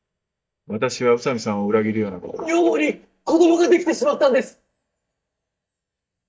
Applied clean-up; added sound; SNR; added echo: neural mask model DeepFilterNet 3.